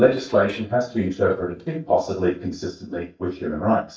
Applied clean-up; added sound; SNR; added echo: neural mask model DeepFilterNet 3.